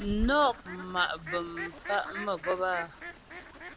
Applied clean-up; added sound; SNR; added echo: none; Fowl; 8 dB; none.